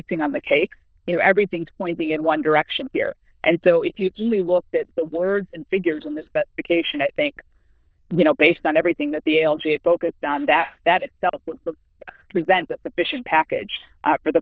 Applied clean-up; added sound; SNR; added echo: neural diffusion model UNIVERSE++.